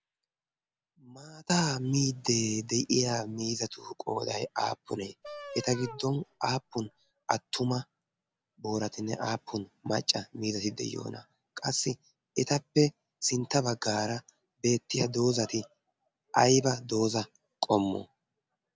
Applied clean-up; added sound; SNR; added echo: none; Wind instrument, woodwind instrument; 15 dB; none.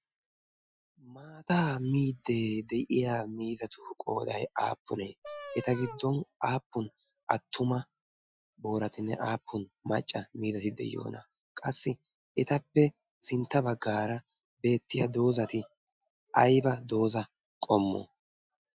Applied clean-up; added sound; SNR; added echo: classical method Wiener filter.